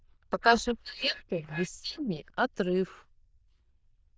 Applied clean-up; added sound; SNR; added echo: neural diffusion model UNIVERSE++.